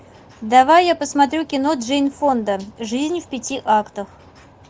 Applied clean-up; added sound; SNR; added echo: none; none; none; none.